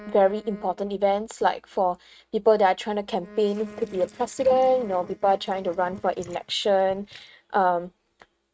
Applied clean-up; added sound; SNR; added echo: neural mask model RNNoise.